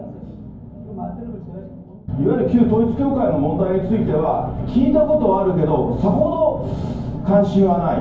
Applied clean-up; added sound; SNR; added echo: none; none; none; reverberation time 0.9 s.